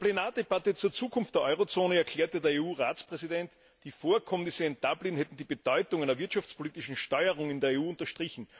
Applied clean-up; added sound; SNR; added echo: none; none; none; none.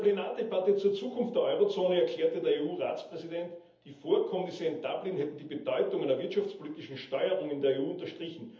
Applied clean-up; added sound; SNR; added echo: none; none; none; reverberation time 0.7 s.